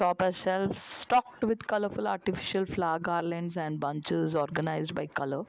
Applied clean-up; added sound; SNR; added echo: none; none; none; none.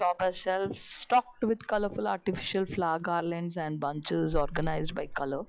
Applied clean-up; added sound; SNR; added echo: classical method log-MMSE.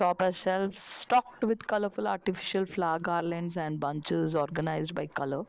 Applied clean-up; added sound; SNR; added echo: neural separator model SepFormer DNS4.